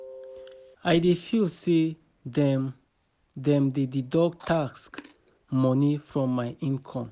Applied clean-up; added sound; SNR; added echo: none; Chewing, mastication; 17 dB; none.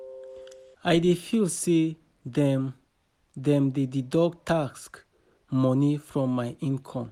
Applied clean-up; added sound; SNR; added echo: none; none; none; none.